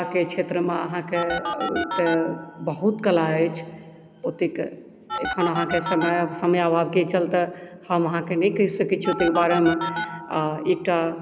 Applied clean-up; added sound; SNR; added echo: none; Telephone; 10 dB; none.